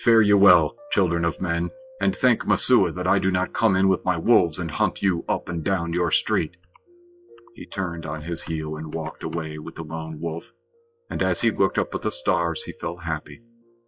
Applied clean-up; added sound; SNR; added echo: classical method log-MMSE.